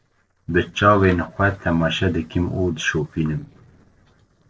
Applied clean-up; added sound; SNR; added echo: neural separator model SepFormer DNS4.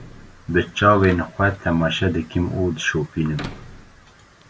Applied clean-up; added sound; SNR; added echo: none; Door; 20 dB; none.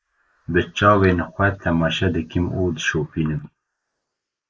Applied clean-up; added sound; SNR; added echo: neural mask model Resemble Enhance denoiser.